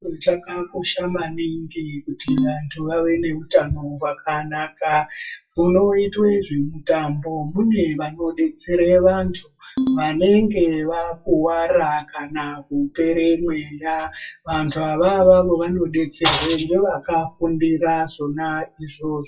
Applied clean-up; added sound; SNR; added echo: classical method WPE with log-MMSE.